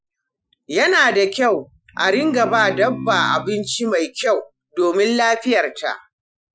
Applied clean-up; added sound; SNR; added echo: classical method Wiener filter.